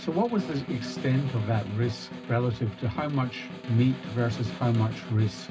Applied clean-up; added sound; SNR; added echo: none; Snare drum; 11 dB; reverberation time 0.4 s.